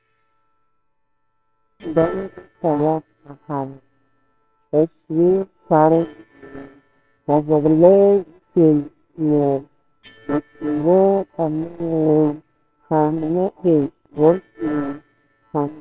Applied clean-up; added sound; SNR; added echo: neural separator model SepFormer WHAMR!.